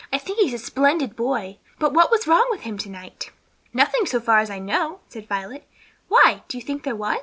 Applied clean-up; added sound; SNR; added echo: none; none; none; none.